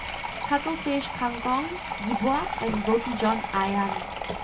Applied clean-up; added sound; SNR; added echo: none; Sink (filling or washing) / Water tap, faucet; 5 dB; reverberation time 0.2 s.